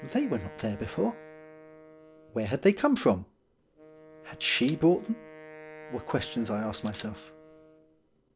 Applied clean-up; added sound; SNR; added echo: none; Camera + Wind instrument, woodwind instrument; 18 dB; none.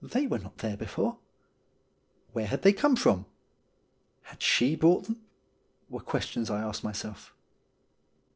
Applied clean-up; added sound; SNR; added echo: none; none; none; none.